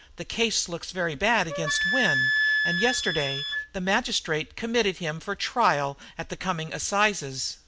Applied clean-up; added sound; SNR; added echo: none; Wind instrument, woodwind instrument; 1 dB; none.